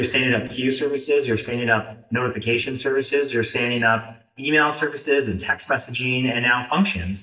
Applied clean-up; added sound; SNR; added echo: neural mask model DeepFilterNet 3.